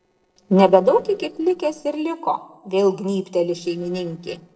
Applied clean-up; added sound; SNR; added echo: neural separator model SepFormer DNS4.